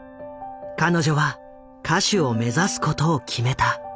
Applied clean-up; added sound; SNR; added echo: none; none; none; none.